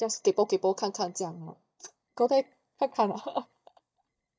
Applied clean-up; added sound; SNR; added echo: neural mask model DeepFilterNet 3.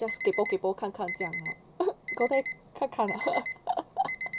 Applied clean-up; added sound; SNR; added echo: none; Alarm; 7 dB; none.